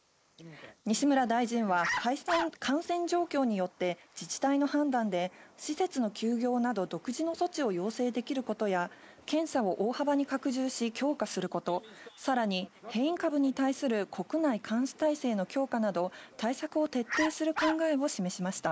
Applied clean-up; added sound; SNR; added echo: neural mask model Resemble Enhance denoiser.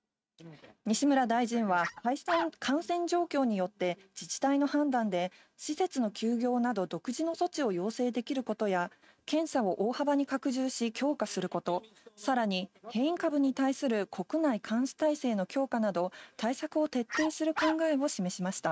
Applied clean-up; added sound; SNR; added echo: neural mask model RNNoise.